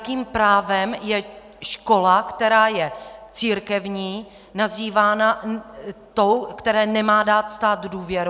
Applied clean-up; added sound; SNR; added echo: none; none; none; none.